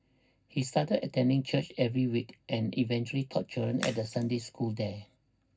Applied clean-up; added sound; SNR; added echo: none; Crack; 13 dB; reverberation time 0.4 s.